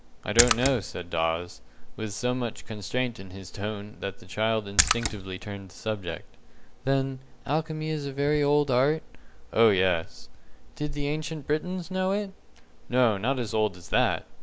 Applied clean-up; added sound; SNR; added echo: none; Splash, splatter; -1 dB; none.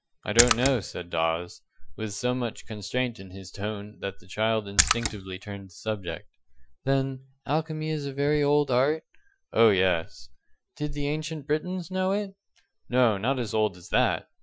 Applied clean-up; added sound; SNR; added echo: classical method Wiener filter.